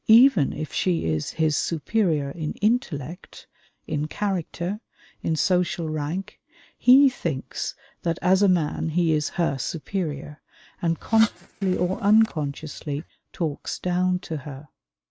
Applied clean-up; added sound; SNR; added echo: neural mask model RNNoise.